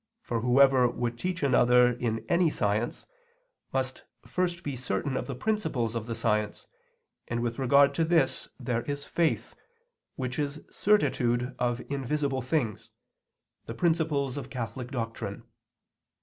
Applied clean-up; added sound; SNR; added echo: none; none; none; none.